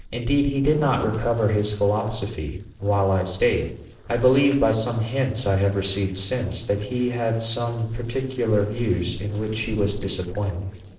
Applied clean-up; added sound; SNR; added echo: neural separator model SepFormer DNS4.